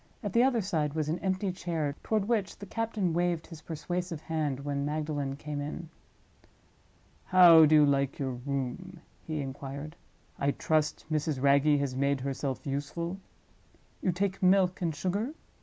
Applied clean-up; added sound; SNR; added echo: none; none; none; none.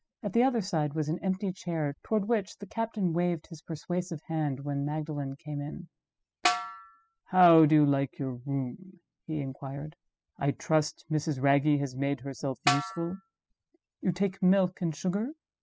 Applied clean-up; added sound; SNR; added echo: classical method spectral subtraction.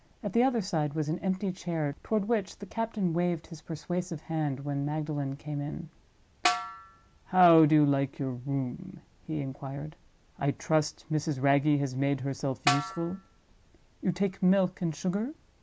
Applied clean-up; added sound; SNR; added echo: none; Snare drum; 4 dB; none.